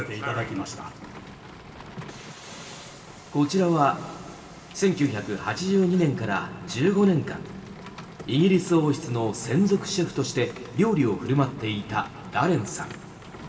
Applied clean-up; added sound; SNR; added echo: none; Rain; 17 dB; reverberation time 2.5 s.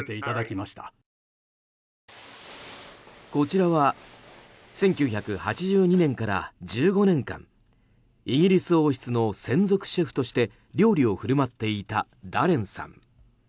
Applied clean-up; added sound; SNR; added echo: none; none; none; none.